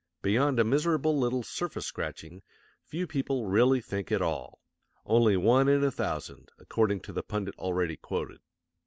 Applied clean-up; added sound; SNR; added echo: none; none; none; none.